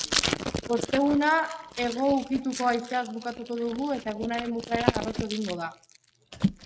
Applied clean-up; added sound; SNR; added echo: neural mask model RNNoise.